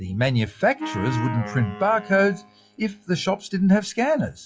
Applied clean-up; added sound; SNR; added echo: classical method WPE with log-MMSE.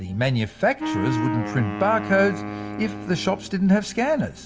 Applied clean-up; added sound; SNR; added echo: none; Wind instrument, woodwind instrument; 7 dB; reverberation time 0.8 s.